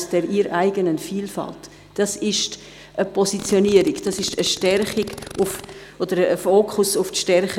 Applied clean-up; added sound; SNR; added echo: none; Fart; 17 dB; none.